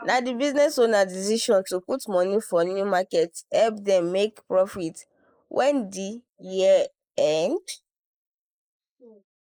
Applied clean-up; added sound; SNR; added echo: neural mask model Resemble Enhance denoiser.